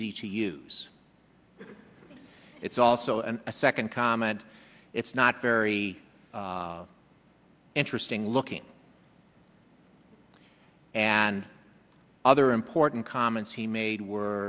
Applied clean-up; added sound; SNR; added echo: none; none; none; none.